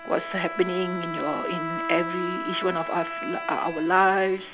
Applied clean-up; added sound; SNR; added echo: none; Bowed string instrument; 7 dB; none.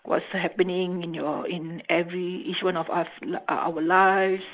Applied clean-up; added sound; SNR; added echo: neural mask model Resemble Enhance denoiser.